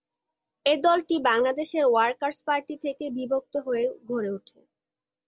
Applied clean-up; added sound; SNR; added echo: none; none; none; none.